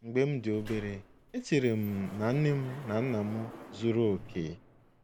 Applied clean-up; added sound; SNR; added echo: none; Sliding door; 17 dB; none.